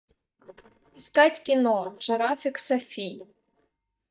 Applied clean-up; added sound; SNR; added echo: neural mask model DeepFilterNet 3.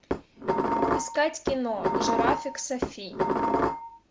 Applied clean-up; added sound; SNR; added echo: none; Dishes, pots, and pans; -5 dB; none.